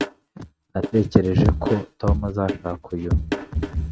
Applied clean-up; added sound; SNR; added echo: neural mask model RNNoise.